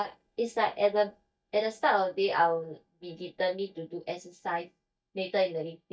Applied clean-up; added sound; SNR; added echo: neural mask model DeepFilterNet 3.